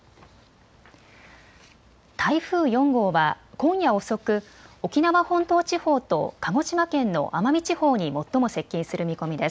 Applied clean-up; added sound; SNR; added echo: none; none; none; none.